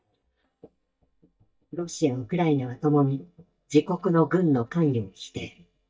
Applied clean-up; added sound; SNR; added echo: neural mask model DeepFilterNet 3.